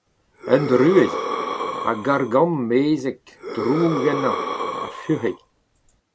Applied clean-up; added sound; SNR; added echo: none; Breathing; 7 dB; none.